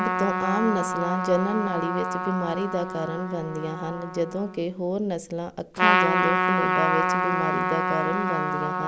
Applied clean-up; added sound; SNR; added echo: none; Trumpet; -2 dB; none.